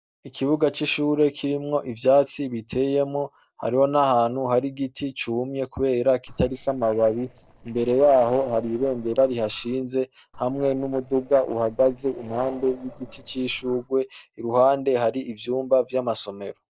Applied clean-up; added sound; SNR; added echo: neural separator model SepFormer DNS4.